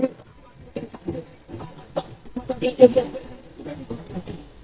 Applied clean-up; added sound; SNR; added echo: neural mask model DeepFilterNet 3.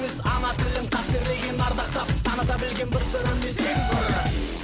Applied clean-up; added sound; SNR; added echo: none; none; none; none.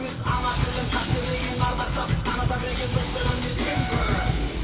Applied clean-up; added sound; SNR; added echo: none; Tools; 16 dB; reverberation time 2.4 s.